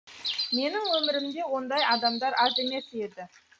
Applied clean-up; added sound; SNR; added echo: none; Bird; 3 dB; none.